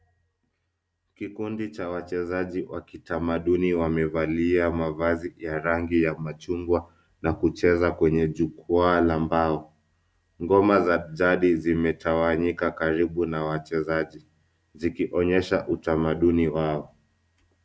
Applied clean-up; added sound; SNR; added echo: none; none; none; none.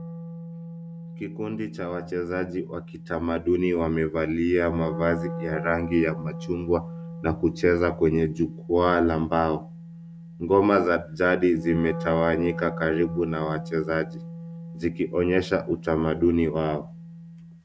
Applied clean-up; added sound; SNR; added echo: none; Wind instrument, woodwind instrument; 11 dB; none.